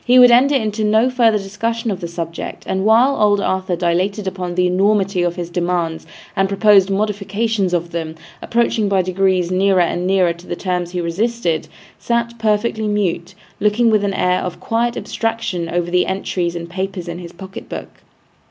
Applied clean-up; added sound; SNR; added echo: none; none; none; none.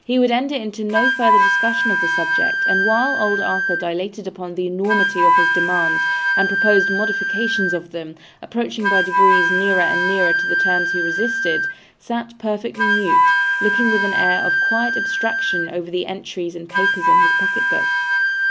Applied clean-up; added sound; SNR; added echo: none; Wind instrument, woodwind instrument; -4 dB; none.